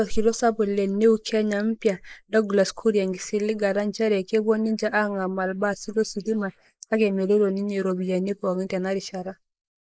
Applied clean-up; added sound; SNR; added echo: neural mask model Resemble Enhance denoiser.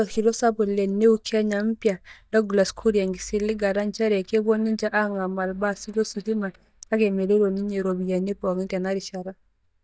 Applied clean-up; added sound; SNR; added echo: neural mask model DeepFilterNet 3.